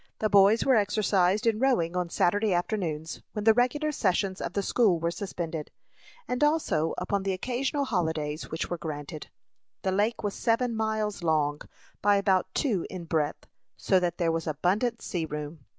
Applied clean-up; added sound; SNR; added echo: none; none; none; none.